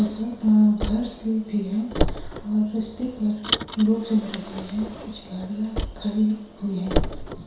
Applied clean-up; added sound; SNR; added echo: none; Car; 5 dB; reverberation time 0.7 s.